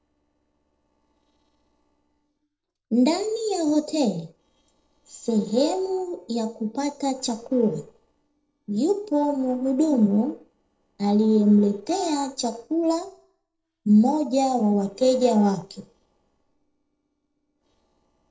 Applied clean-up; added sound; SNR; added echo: neural separator model SepFormer DNS4.